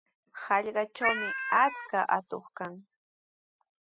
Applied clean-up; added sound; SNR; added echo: classical method spectral subtraction.